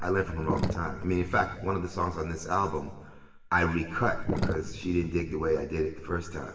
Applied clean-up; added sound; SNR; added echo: none; Sink (filling or washing); 5 dB; reverberation time 1.2 s.